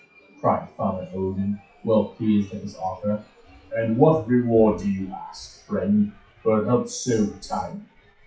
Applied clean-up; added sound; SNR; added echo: classical method WPE with log-MMSE.